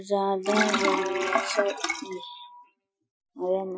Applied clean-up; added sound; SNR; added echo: classical method Wiener filter.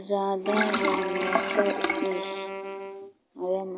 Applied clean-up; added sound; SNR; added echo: none; Sink (filling or washing) + Wind instrument, woodwind instrument; -1 dB; none.